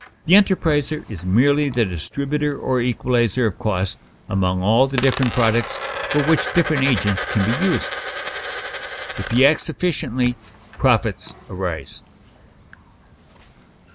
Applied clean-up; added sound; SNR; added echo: none; Coin (dropping); 11 dB; none.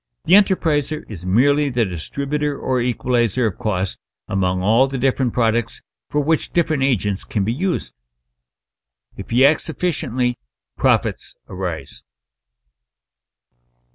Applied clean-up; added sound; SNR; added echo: none; none; none; none.